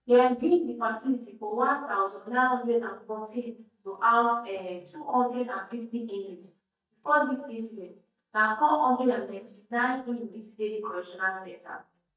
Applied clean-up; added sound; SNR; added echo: neural mask model DeepFilterNet 3.